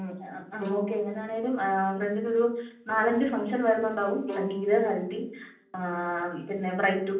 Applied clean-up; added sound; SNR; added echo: none; Bowed string instrument; 13 dB; reverberation time 0.6 s.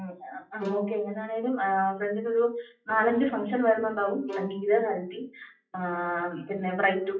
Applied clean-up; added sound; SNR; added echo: classical method WPE with log-MMSE.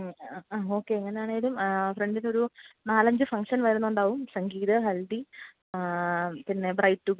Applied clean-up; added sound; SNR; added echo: none; none; none; none.